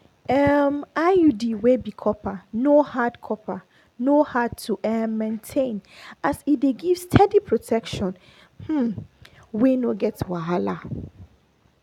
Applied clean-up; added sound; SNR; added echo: none; none; none; none.